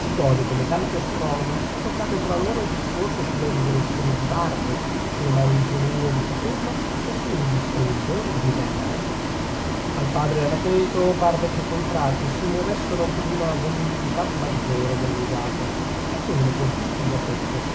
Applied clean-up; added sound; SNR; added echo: none; Bus; 0 dB; none.